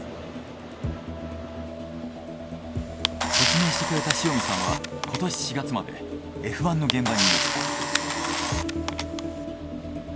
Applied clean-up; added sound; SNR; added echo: none; Camera; -2 dB; none.